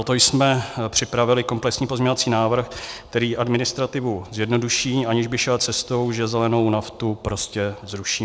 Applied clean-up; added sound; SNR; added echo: none; none; none; none.